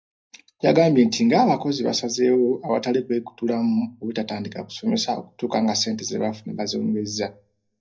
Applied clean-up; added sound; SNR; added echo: none; none; none; reverberation time 0.4 s.